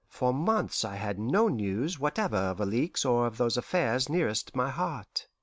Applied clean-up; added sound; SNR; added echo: none; none; none; none.